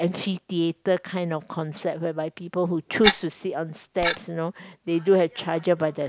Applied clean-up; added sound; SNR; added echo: none; Clock; 1 dB; none.